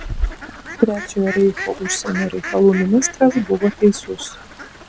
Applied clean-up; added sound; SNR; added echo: none; Fowl; 11 dB; none.